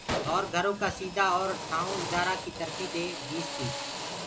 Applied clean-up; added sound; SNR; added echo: none; Drill + Gunshot, gunfire; 5 dB; none.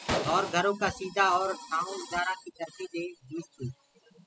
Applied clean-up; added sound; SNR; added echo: classical method spectral subtraction.